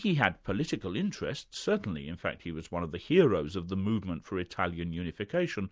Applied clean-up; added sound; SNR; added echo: none; none; none; none.